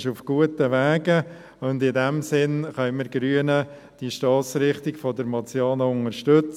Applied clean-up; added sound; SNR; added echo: none; none; none; none.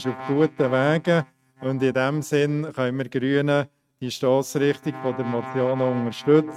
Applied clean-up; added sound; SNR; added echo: neural mask model RNNoise.